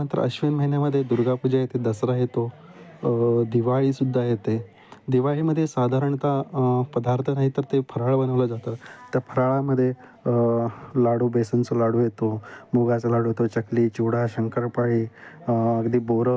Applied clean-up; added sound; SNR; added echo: none; none; none; none.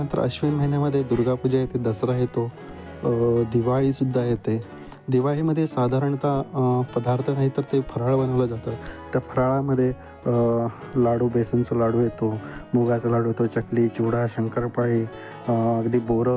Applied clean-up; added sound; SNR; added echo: none; Guitar + Piano; 17 dB; none.